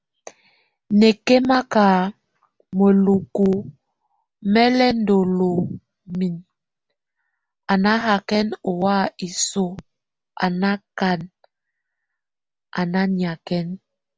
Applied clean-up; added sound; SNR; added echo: none; none; none; none.